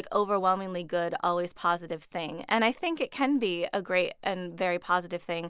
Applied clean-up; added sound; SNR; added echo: none; none; none; none.